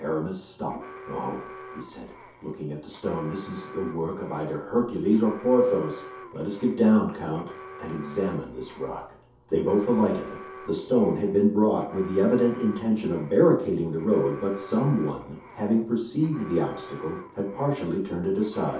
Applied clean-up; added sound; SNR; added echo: none; Alarm; 18 dB; reverberation time 0.5 s.